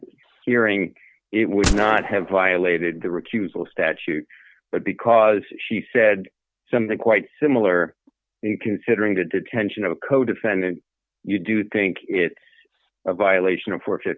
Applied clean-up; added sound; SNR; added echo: none; Gunshot, gunfire; 8 dB; none.